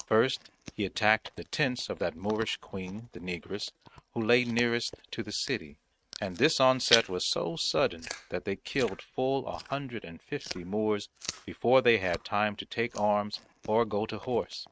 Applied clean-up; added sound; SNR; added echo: neural mask model RNNoise.